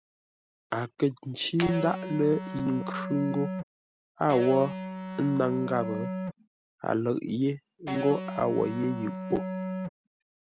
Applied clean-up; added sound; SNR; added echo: none; Electric guitar; 5 dB; none.